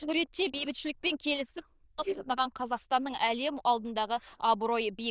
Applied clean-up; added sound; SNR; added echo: neural diffusion model UNIVERSE++.